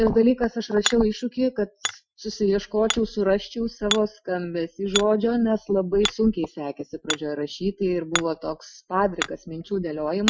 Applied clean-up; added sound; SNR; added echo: classical method Wiener filter.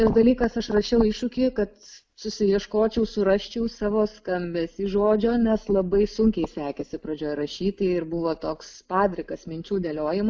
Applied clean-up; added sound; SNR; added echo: none; none; none; none.